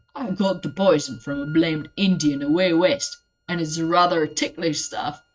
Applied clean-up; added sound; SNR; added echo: neural mask model RNNoise.